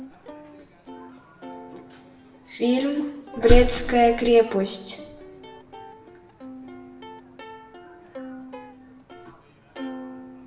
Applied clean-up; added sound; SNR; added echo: none; Plucked string instrument; 17 dB; reverberation time 1.0 s.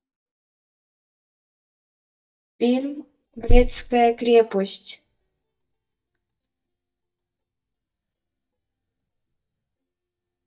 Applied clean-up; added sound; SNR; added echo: neural mask model DeepFilterNet 3.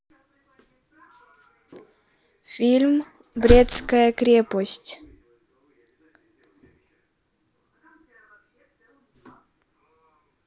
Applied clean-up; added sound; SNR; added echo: none; none; none; none.